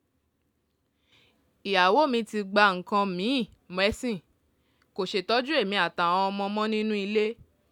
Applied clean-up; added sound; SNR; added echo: none; none; none; none.